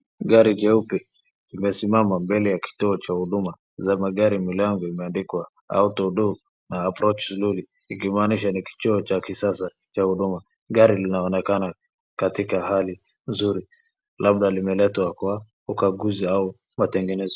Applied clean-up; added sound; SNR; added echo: none; none; none; none.